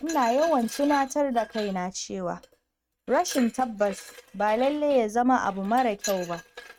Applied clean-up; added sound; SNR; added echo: neural mask model RNNoise.